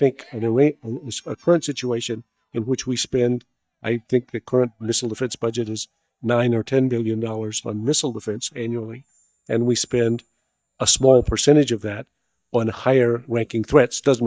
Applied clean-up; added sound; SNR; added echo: neural mask model DeepFilterNet 3.